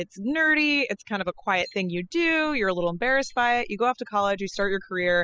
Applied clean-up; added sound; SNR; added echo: classical method spectral subtraction.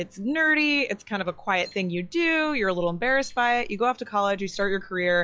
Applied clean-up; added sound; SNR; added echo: classical method log-MMSE.